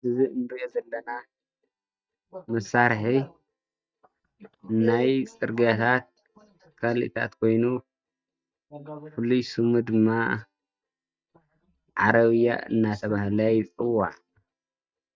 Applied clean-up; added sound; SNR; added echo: neural mask model DeepFilterNet 3.